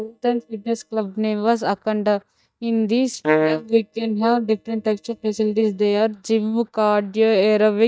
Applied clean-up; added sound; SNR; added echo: neural mask model DeepFilterNet 3.